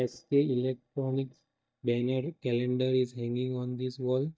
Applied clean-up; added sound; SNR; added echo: neural mask model DeepFilterNet 3.